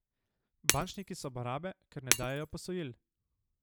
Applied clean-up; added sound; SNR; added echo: none; Shatter; -3 dB; none.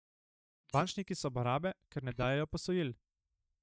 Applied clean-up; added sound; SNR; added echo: neural mask model DeepFilterNet 3.